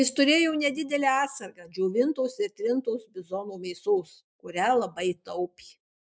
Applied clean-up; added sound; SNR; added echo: neural mask model Resemble Enhance denoiser.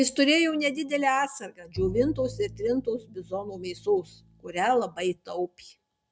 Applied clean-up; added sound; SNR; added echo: none; Bowed string instrument; 15 dB; none.